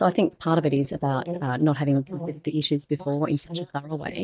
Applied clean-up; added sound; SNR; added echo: neural mask model DeepFilterNet 3.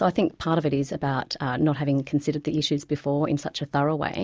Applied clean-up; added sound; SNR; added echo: none; none; none; none.